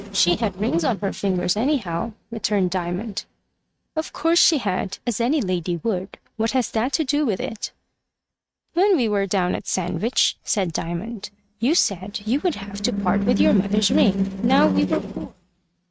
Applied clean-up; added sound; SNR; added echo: neural mask model RNNoise.